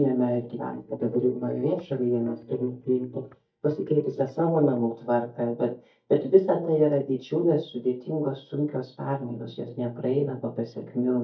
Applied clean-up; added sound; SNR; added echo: neural mask model DeepFilterNet 3.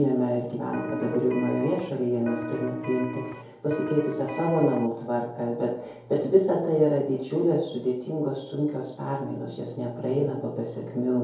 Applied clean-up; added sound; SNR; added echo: none; Electric guitar; 8 dB; reverberation time 2.3 s.